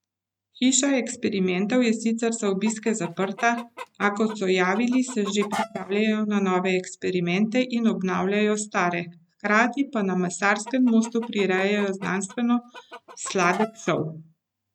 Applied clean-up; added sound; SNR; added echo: neural mask model RNNoise.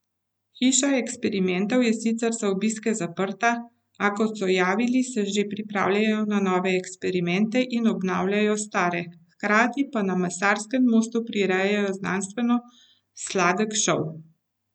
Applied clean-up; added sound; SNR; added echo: none; none; none; none.